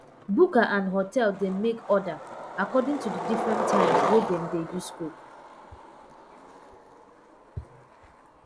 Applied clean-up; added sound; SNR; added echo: none; Skateboard; 4 dB; none.